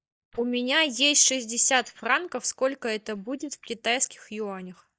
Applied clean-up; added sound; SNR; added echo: neural mask model DeepFilterNet 3.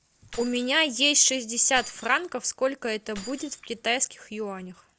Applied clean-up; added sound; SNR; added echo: none; Keys jangling; 20 dB; none.